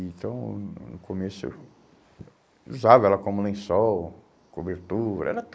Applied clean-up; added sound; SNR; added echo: neural mask model Resemble Enhance denoiser.